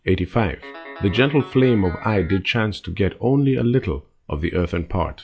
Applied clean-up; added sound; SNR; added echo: classical method log-MMSE.